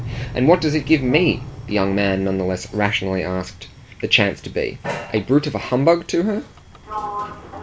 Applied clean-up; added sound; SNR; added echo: none; Sliding door; 15 dB; none.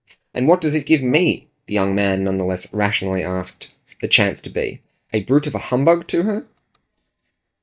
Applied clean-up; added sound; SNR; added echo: neural mask model DeepFilterNet 3.